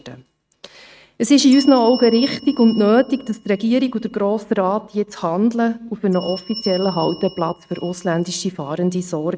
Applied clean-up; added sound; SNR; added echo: neural mask model RNNoise.